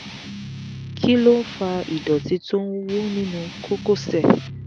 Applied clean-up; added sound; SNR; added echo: none; Guitar; 13 dB; none.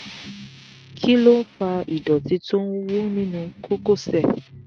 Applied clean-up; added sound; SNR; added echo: neural mask model RNNoise.